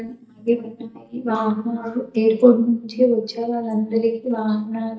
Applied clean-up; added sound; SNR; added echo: neural mask model DeepFilterNet 3.